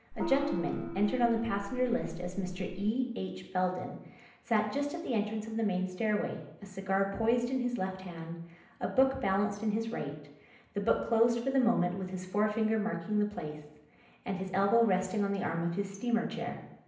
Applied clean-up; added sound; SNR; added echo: none; Gong; 7 dB; reverberation time 0.8 s.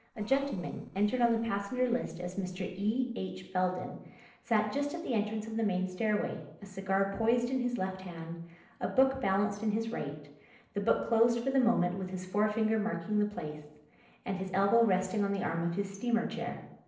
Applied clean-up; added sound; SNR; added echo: neural separator model SepFormer DNS4.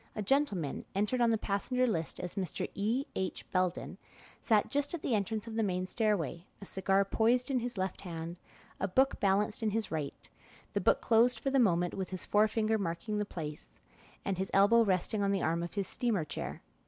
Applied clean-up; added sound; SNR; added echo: none; none; none; none.